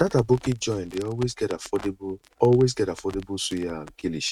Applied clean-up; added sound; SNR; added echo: neural mask model RNNoise.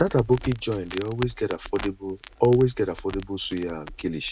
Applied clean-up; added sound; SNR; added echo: none; Crackle; 14 dB; none.